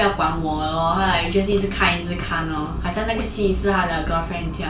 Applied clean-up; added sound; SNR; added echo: none; Sink (filling or washing) / Gurgling / Liquid; 15 dB; reverberation time 0.3 s.